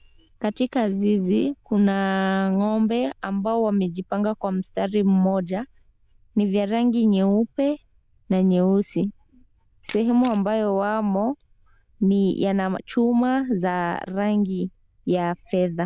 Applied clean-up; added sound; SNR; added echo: neural diffusion model UNIVERSE++.